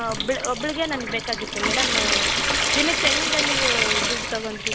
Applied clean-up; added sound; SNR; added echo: none; Trickle, dribble / Sink (filling or washing) / Water tap, faucet; -5 dB; none.